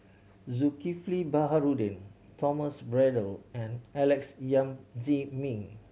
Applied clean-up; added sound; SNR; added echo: none; none; none; none.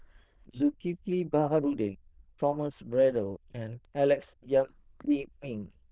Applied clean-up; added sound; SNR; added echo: neural diffusion model UNIVERSE++.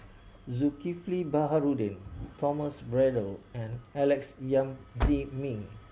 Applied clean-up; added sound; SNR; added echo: none; Engine starting; 10 dB; none.